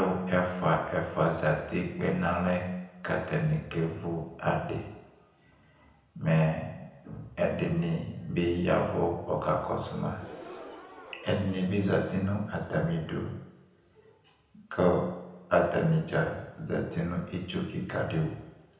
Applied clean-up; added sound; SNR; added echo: none; Gasp; 18 dB; reverberation time 0.9 s.